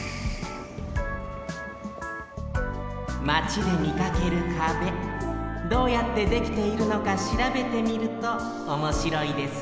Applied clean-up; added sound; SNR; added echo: none; none; none; none.